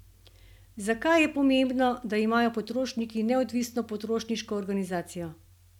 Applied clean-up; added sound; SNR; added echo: none; none; none; none.